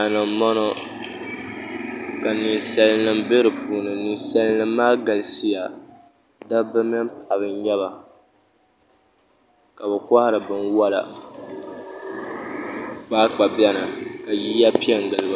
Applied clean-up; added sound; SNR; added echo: none; none; none; none.